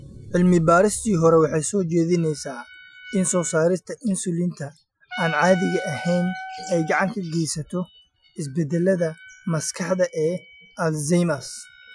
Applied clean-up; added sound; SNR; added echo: classical method Wiener filter.